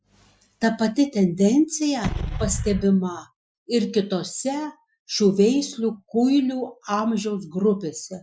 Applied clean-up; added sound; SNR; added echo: classical method Wiener filter.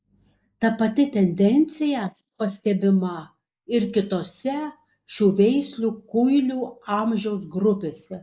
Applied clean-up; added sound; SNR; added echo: neural mask model Resemble Enhance denoiser.